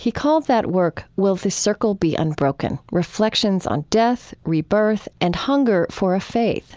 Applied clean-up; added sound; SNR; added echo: none; none; none; none.